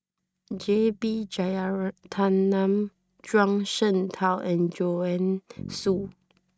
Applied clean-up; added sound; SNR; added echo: neural mask model RNNoise.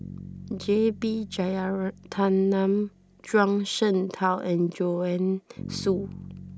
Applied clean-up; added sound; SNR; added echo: none; Bass guitar; 17 dB; none.